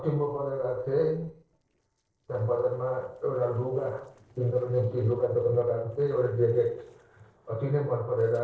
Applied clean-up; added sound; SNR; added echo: neural separator model SepFormer DNS4.